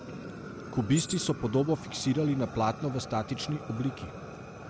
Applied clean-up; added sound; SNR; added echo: none; Chirp, tweet + Fire; 10 dB; none.